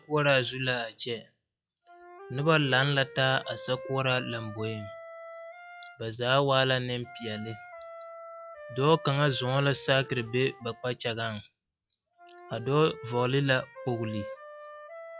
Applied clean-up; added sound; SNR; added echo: classical method log-MMSE.